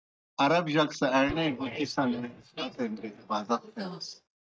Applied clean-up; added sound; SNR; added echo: neural mask model DeepFilterNet 3.